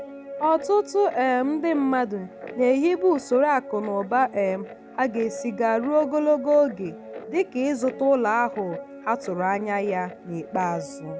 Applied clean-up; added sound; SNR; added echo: none; Guitar; 14 dB; none.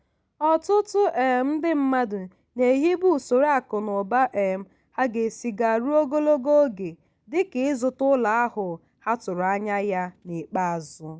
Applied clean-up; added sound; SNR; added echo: none; none; none; none.